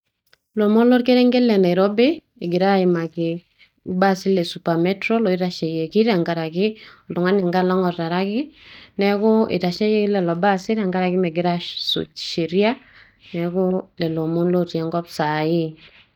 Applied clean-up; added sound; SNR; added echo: neural mask model DeepFilterNet 3.